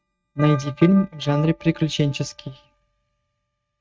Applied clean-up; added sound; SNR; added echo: neural mask model RNNoise.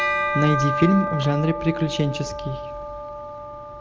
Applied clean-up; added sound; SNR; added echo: none; Bell; 3 dB; none.